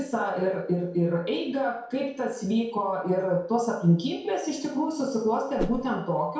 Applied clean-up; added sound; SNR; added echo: neural separator model SepFormer DNS4.